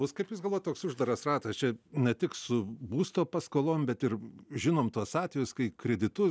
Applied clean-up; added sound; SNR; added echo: none; none; none; none.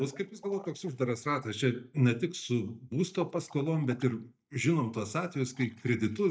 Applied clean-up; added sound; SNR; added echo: neural mask model DeepFilterNet 3.